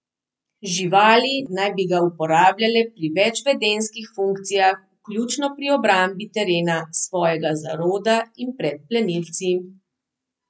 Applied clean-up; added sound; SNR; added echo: none; none; none; none.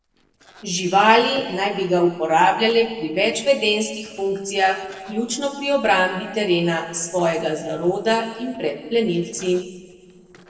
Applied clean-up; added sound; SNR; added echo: neural separator model SepFormer DNS4.